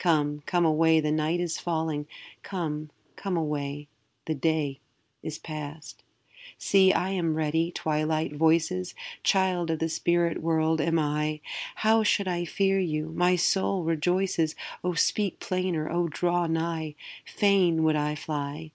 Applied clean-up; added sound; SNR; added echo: none; none; none; none.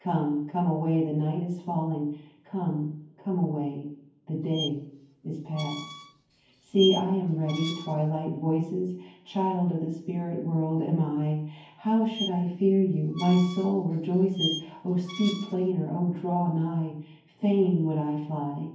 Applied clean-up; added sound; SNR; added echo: none; Squeak; 11 dB; reverberation time 0.9 s.